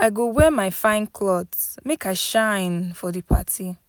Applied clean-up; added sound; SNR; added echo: none; none; none; none.